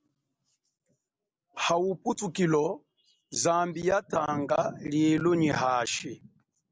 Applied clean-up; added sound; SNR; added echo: none; none; none; none.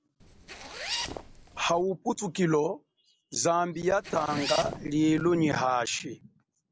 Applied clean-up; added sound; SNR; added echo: none; Zipper (clothing); 10 dB; none.